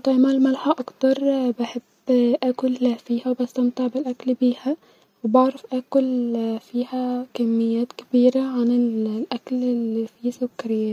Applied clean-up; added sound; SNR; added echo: none; none; none; none.